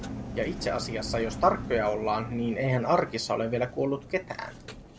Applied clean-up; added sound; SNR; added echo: none; Engine; 11 dB; none.